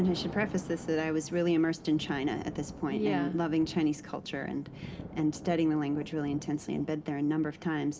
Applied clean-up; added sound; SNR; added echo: none; Thunder; 14 dB; reverberation time 0.3 s.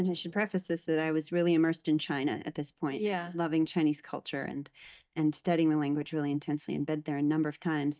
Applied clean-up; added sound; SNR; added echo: neural mask model DeepFilterNet 3.